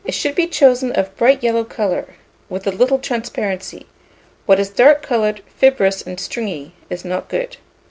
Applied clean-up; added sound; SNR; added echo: none; none; none; none.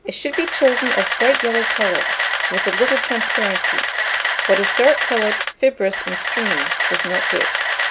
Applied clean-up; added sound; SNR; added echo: none; Camera; -2 dB; none.